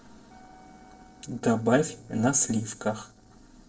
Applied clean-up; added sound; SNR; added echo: neural separator model SepFormer DNS4.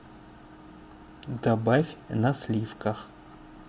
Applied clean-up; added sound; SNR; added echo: none; none; none; none.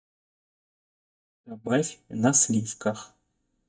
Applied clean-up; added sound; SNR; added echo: neural mask model DeepFilterNet 3.